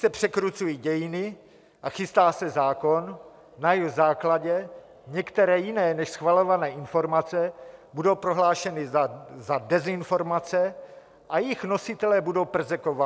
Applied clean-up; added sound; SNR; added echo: none; none; none; none.